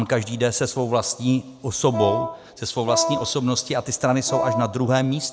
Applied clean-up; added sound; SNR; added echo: none; Wind instrument, woodwind instrument; 4 dB; none.